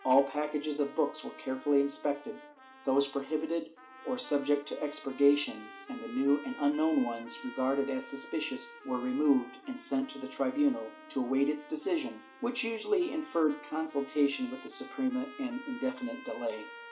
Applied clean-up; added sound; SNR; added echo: none; Trumpet; 18 dB; reverberation time 1.8 s.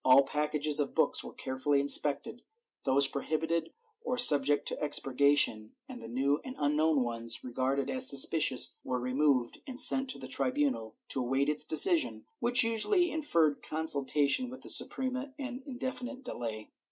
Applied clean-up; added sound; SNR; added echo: none; none; none; none.